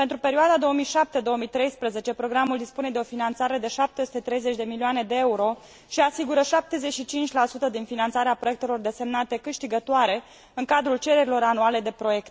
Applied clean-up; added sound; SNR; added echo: none; none; none; none.